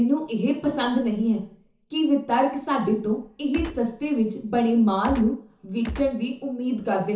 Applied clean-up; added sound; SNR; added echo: none; Gunshot, gunfire; 10 dB; reverberation time 0.6 s.